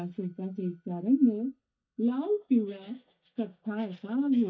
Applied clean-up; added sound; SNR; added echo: neural mask model DeepFilterNet 3.